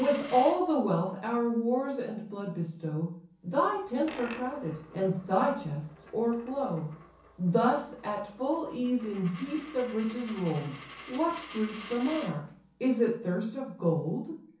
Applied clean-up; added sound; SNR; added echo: none; Coin (dropping); 19 dB; reverberation time 0.6 s.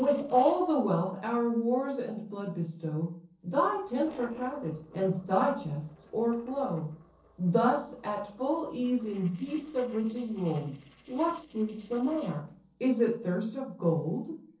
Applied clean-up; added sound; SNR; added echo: neural separator model SepFormer DNS4.